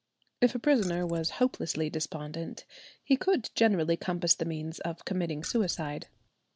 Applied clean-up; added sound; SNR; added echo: none; Keys jangling; 20 dB; none.